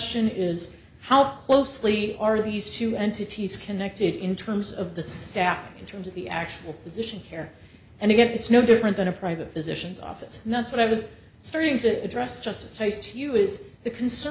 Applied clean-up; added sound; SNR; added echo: none; none; none; none.